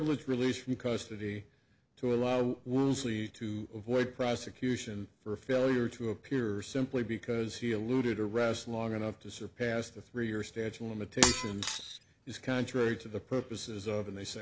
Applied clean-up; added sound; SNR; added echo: none; Shatter; 0 dB; none.